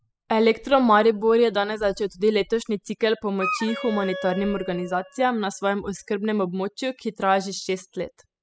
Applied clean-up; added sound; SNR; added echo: classical method spectral subtraction.